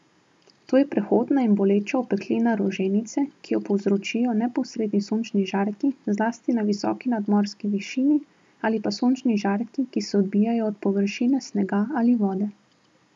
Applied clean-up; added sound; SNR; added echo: none; none; none; none.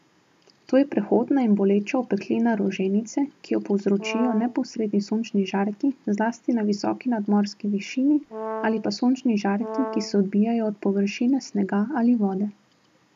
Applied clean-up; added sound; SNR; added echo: none; Brass instrument; 10 dB; none.